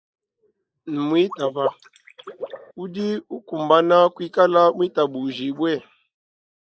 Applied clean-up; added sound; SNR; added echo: neural mask model Resemble Enhance denoiser.